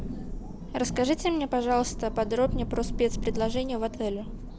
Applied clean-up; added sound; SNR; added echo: none; Thunder / Rain; 5 dB; none.